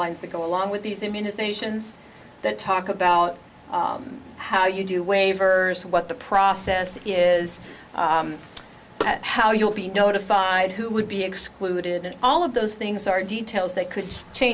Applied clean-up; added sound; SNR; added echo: none; none; none; none.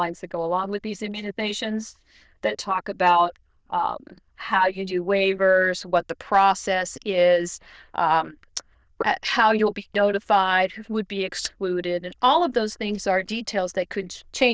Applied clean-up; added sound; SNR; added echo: neural diffusion model UNIVERSE++.